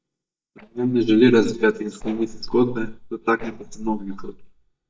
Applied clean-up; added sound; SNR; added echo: neural mask model DeepFilterNet 3.